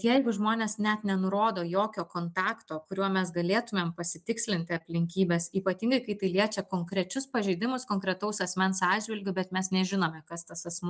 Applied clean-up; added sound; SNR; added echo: neural mask model DeepFilterNet 3.